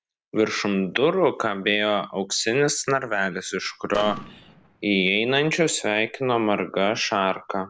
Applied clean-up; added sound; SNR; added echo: neural separator model SepFormer DNS4.